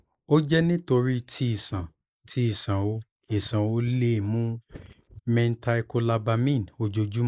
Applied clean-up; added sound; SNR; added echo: neural mask model Resemble Enhance denoiser.